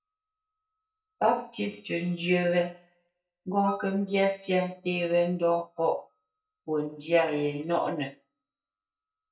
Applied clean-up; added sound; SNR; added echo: neural mask model DeepFilterNet 3.